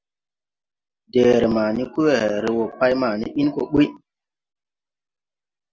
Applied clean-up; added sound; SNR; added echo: none; none; none; none.